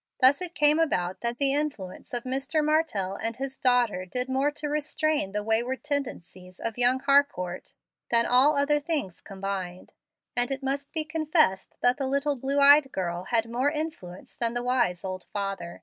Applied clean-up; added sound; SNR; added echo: neural mask model Resemble Enhance denoiser.